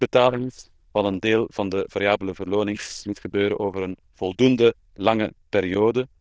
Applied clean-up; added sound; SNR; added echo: neural diffusion model UNIVERSE++.